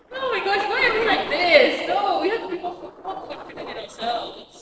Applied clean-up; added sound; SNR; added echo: neural separator model SepFormer DNS4.